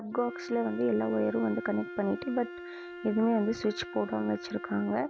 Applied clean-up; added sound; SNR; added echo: none; Wind instrument, woodwind instrument; 12 dB; none.